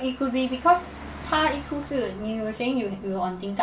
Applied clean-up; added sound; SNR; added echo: none; Car passing by; 16 dB; reverberation time 0.2 s.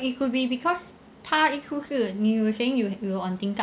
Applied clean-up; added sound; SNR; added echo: none; none; none; none.